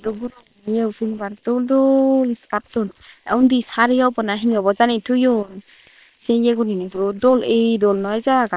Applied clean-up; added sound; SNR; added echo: neural separator model SepFormer WHAM!.